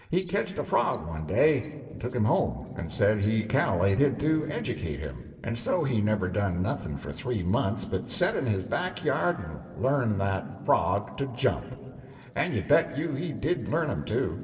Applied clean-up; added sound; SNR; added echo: neural separator model SepFormer DNS4.